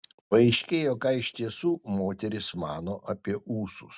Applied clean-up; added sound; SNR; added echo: none; none; none; none.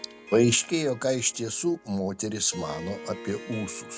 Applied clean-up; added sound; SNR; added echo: none; Harp; 15 dB; none.